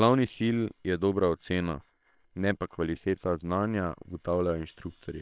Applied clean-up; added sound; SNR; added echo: neural separator model SepFormer WHAM!.